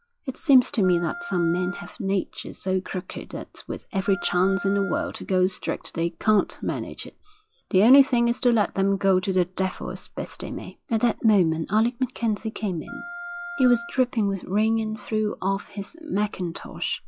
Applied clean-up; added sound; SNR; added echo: classical method log-MMSE.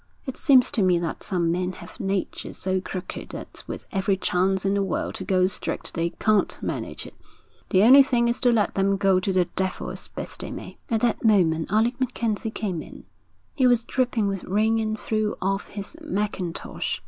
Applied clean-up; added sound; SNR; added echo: none; none; none; none.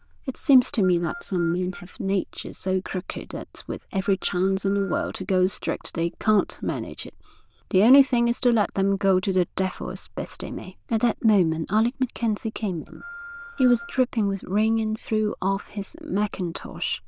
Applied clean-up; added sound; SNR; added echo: neural diffusion model UNIVERSE++.